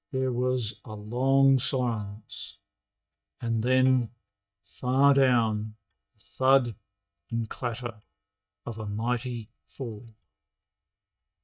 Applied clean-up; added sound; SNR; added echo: neural mask model DeepFilterNet 3.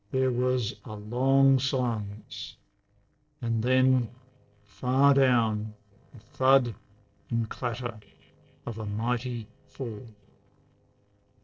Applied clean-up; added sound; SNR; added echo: neural separator model SepFormer DNS4.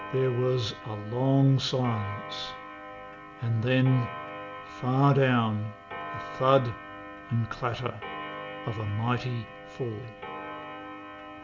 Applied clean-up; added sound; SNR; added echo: none; Clock; 12 dB; reverberation time 0.4 s.